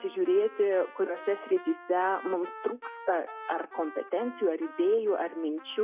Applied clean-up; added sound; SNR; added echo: none; Trumpet; 16 dB; none.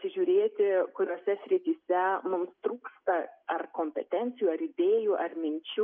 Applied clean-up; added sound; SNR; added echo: none; none; none; none.